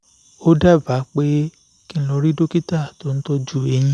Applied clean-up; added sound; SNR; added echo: none; none; none; none.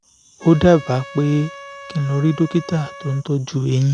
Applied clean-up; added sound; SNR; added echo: none; Trumpet; 19 dB; none.